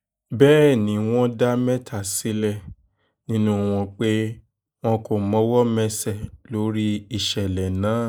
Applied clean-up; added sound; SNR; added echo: neural mask model Resemble Enhance denoiser.